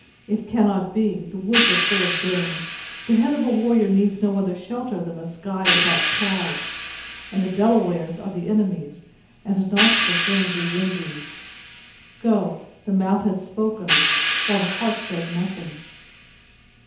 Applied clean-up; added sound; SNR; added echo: none; Hi-hat; 0 dB; reverberation time 2.2 s.